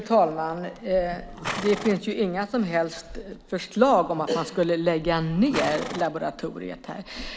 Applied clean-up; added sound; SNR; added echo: none; Livestock, farm animals, working animals; 14 dB; none.